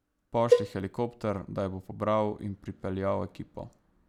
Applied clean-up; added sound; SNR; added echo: none; Cowbell; -3 dB; none.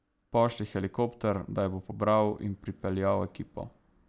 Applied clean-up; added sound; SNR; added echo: none; none; none; none.